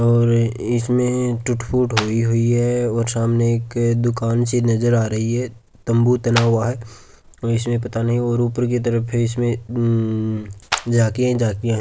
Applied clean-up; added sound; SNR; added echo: none; Clapping; 7 dB; none.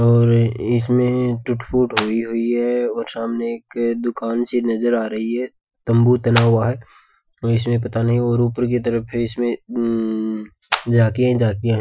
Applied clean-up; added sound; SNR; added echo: classical method Wiener filter.